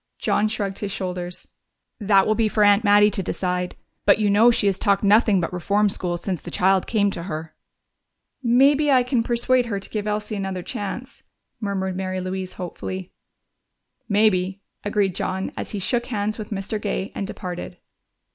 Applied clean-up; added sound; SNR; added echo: none; none; none; none.